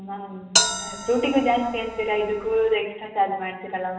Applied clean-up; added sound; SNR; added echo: none; Bell; 2 dB; reverberation time 0.9 s.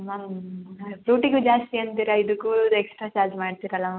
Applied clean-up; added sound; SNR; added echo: none; none; none; none.